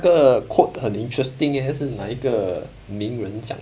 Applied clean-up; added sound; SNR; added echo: none; none; none; none.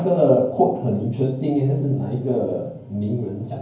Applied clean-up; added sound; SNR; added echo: none; none; none; reverberation time 0.9 s.